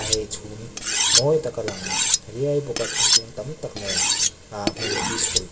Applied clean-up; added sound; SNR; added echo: none; Cutlery, silverware; -4 dB; reverberation time 2.8 s.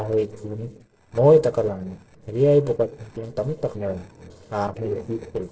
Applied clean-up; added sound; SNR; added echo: neural separator model SepFormer DNS4.